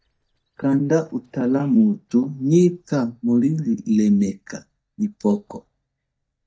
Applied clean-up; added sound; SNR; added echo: neural mask model DeepFilterNet 3.